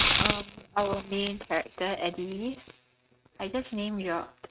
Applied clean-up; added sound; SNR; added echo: neural mask model RNNoise.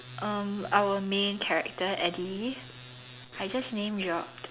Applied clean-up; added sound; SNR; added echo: none; none; none; none.